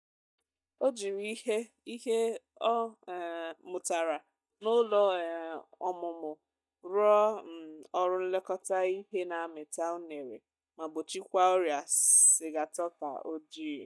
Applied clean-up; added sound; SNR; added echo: neural mask model DeepFilterNet 3.